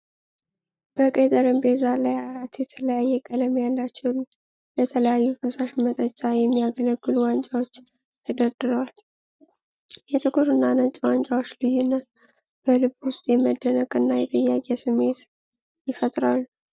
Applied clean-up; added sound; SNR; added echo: neural mask model DeepFilterNet 3.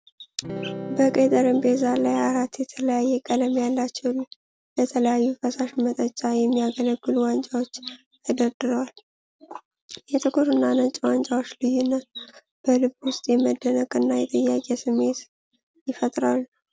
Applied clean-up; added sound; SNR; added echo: none; Electric guitar / Strum; 11 dB; none.